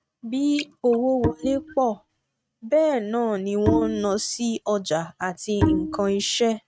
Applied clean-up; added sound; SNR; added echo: neural mask model RNNoise.